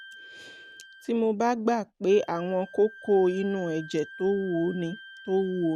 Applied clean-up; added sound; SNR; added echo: none; Wind instrument, woodwind instrument; 19 dB; none.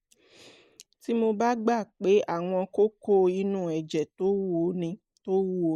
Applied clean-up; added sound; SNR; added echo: neural mask model Resemble Enhance denoiser.